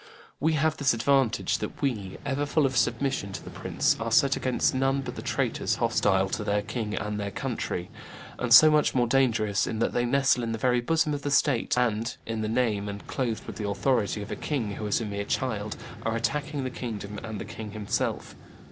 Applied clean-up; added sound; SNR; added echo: none; Vehicle; 17 dB; none.